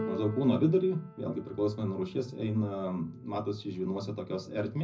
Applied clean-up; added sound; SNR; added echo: none; Keyboard (musical); 14 dB; reverberation time 0.4 s.